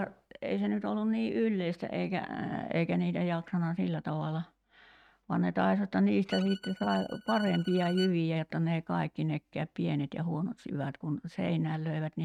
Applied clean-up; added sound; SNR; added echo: neural mask model RNNoise.